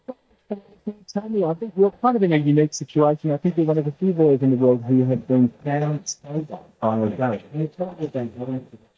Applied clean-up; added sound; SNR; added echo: neural mask model DeepFilterNet 3.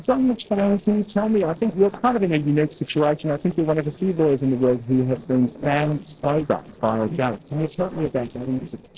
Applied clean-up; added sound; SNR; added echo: neural separator model SepFormer DNS4.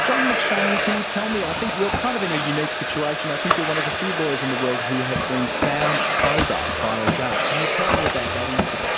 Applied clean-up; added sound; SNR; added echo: none; Domestic sounds, home sounds; -4 dB; none.